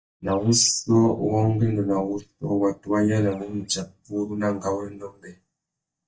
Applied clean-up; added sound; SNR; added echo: neural mask model DeepFilterNet 3.